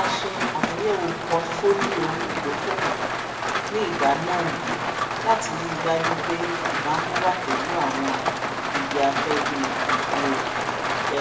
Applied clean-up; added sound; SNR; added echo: none; Rain; -1 dB; reverberation time 2.0 s.